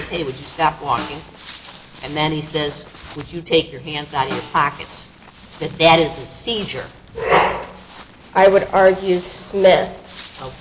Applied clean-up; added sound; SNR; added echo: none; Walk, footsteps + Snare drum; 16 dB; none.